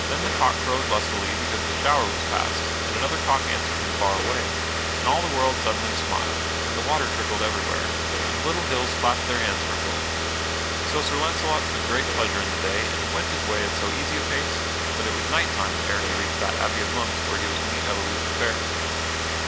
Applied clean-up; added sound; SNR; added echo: none; Car; -3 dB; none.